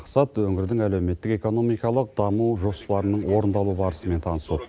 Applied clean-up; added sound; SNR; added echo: none; none; none; none.